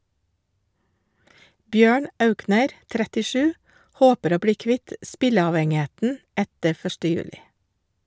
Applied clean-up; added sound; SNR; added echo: none; none; none; none.